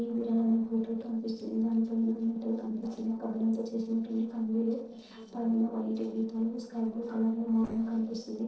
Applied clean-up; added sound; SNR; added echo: neural separator model SepFormer DNS4.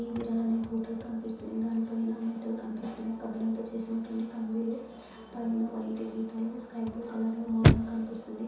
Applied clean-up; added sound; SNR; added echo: none; Chirp, tweet / Slam / Car; 2 dB; reverberation time 0.7 s.